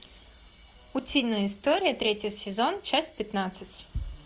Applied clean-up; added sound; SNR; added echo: none; none; none; none.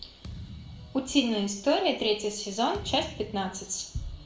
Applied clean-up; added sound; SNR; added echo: none; Thump, thud; 15 dB; reverberation time 0.5 s.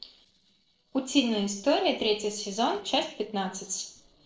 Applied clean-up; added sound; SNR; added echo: neural separator model SepFormer DNS4.